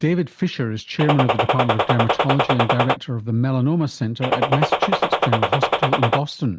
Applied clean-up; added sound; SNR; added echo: none; Gunshot, gunfire; -2 dB; none.